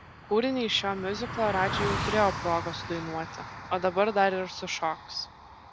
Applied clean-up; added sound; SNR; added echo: none; Car passing by; 8 dB; none.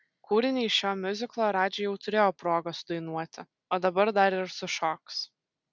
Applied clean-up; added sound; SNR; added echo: none; none; none; none.